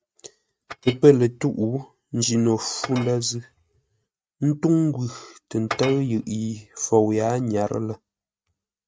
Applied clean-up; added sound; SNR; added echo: neural mask model RNNoise.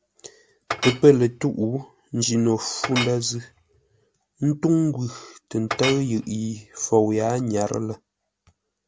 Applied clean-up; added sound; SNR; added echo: none; Chink, clink; 10 dB; none.